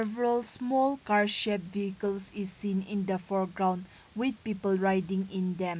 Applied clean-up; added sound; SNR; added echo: none; none; none; none.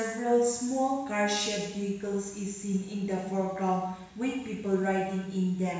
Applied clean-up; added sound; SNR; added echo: none; none; none; reverberation time 0.9 s.